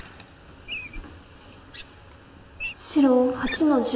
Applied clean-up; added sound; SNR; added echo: none; Wild animals; 14 dB; reverberation time 3.0 s.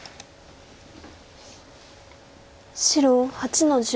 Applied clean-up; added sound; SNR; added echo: none; none; none; none.